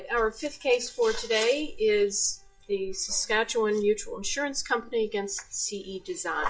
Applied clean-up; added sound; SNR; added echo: classical method WPE with log-MMSE.